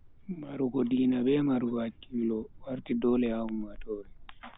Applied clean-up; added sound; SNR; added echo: none; Thunder; 17 dB; none.